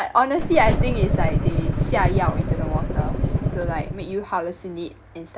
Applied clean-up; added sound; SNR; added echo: none; Engine starting / Car; -3 dB; none.